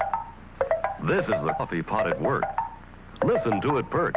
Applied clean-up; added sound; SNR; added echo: none; none; none; none.